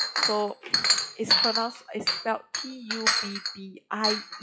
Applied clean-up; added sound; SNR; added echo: classical method WPE with log-MMSE.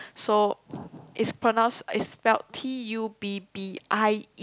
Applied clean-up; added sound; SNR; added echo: none; none; none; none.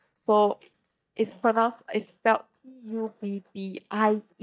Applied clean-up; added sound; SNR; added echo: neural mask model DeepFilterNet 3.